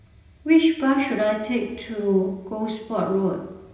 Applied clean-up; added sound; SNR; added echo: none; none; none; reverberation time 0.9 s.